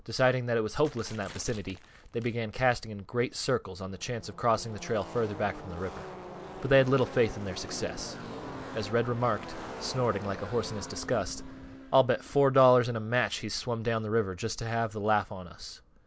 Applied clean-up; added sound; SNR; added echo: none; Car passing by / Race car, auto racing + Tearing; 15 dB; none.